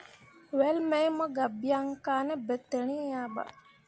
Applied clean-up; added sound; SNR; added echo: none; none; none; none.